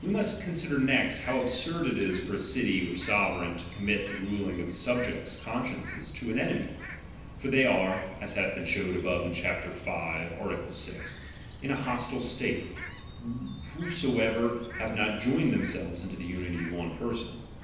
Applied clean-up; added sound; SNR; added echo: none; Bird; 12 dB; reverberation time 0.9 s.